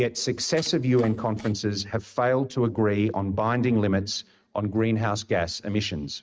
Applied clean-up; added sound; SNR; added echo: neural mask model RNNoise.